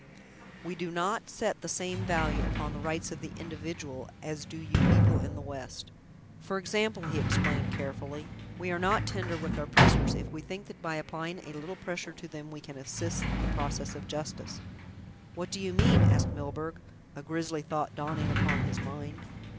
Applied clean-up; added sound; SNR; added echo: none; Sliding door; -4 dB; none.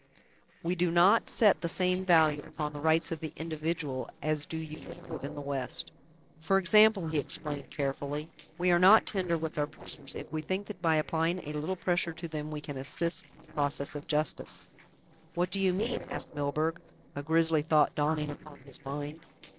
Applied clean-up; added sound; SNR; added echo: neural separator model SepFormer DNS4.